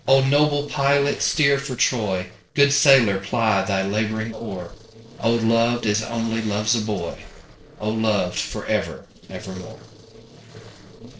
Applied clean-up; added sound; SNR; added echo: neural separator model SepFormer DNS4.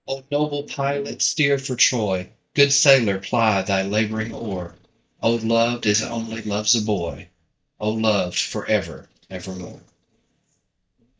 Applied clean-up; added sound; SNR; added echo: neural mask model DeepFilterNet 3.